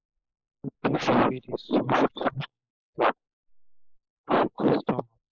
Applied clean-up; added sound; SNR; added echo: neural mask model Resemble Enhance denoiser.